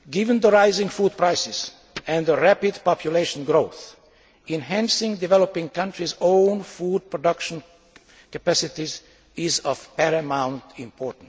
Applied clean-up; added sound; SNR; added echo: none; none; none; none.